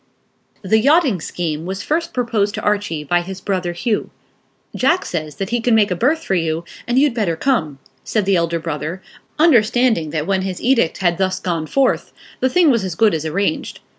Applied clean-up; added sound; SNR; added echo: none; none; none; none.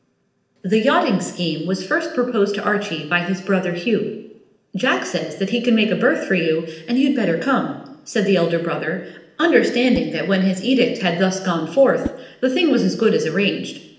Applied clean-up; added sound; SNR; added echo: neural separator model SepFormer DNS4.